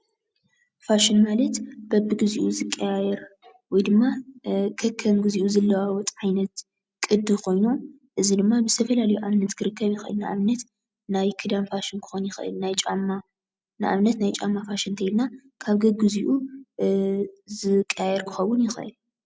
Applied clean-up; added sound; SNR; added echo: none; none; none; none.